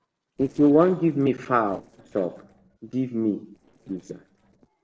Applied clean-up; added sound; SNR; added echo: neural separator model SepFormer DNS4.